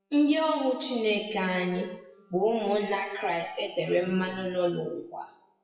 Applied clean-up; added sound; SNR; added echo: classical method WPE with log-MMSE.